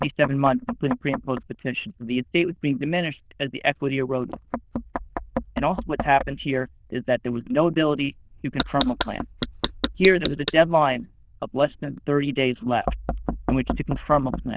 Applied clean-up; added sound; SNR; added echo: neural diffusion model UNIVERSE++.